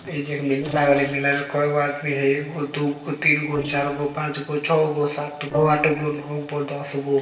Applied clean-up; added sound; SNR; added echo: neural separator model SepFormer DNS4.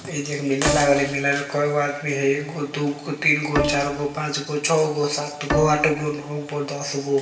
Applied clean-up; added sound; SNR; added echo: none; Bowed string instrument; 7 dB; reverberation time 1.0 s.